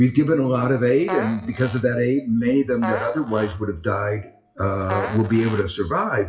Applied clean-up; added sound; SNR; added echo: classical method WPE with log-MMSE.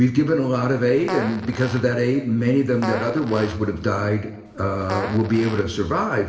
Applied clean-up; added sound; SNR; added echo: none; Fart; 13 dB; reverberation time 0.9 s.